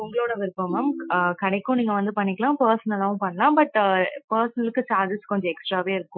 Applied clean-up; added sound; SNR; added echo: classical method Wiener filter.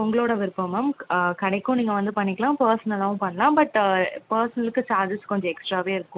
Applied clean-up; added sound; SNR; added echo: none; none; none; none.